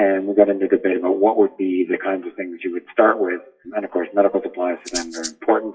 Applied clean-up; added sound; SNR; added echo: classical method WPE with log-MMSE.